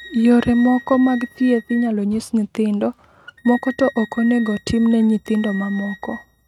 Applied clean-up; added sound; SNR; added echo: neural mask model RNNoise.